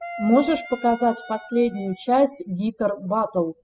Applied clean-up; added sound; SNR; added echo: classical method spectral subtraction.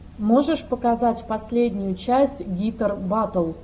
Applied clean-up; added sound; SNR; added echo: none; none; none; none.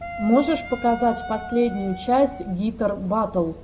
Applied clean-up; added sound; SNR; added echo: none; Wind instrument, woodwind instrument; 13 dB; none.